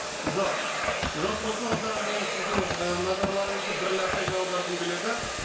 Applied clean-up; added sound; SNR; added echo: none; Domestic sounds, home sounds; -1 dB; reverberation time 0.2 s.